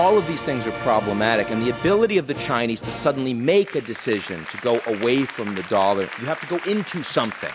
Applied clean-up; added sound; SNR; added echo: none; Applause; 11 dB; none.